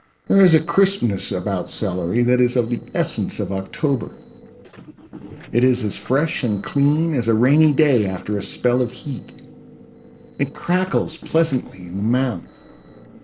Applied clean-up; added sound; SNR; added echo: neural separator model SepFormer DNS4.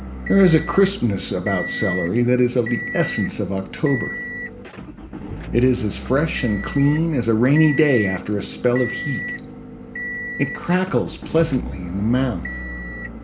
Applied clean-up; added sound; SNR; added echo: none; Motor vehicle (road) / Engine; 9 dB; reverberation time 1.9 s.